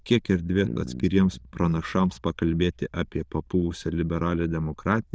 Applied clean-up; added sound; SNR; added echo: neural diffusion model UNIVERSE++.